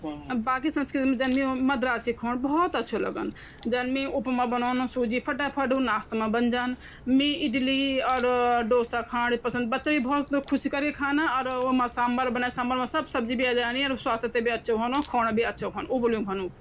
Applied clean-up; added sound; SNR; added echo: none; Crack; 16 dB; none.